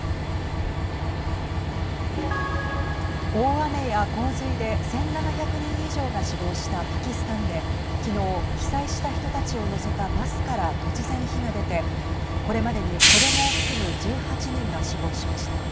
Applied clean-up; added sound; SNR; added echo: none; Train; -5 dB; none.